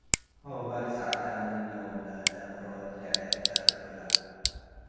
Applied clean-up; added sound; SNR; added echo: none; Tick / Bicycle; -4 dB; reverberation time 2.2 s.